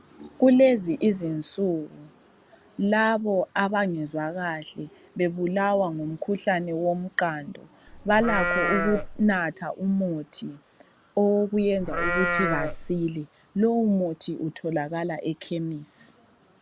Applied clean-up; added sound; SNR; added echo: none; Livestock, farm animals, working animals; 2 dB; none.